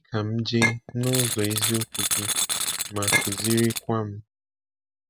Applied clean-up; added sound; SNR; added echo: none; Chink, clink + Tools; -1 dB; none.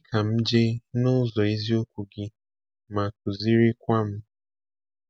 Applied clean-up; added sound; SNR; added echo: none; none; none; none.